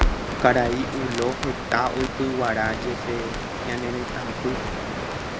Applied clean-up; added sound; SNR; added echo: none; Water + Crackle; 1 dB; none.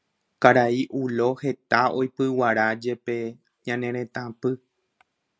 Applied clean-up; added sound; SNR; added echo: none; none; none; none.